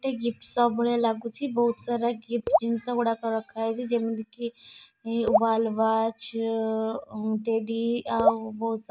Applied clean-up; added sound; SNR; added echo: none; Raindrop / Drip; 0 dB; none.